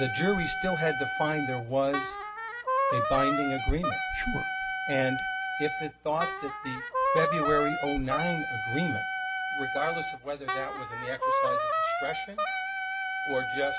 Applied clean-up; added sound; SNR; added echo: none; Wind instrument, woodwind instrument; -1 dB; none.